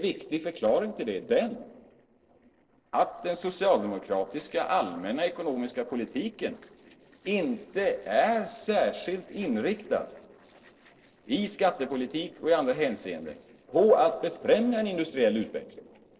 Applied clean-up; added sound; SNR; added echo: neural separator model SepFormer DNS4.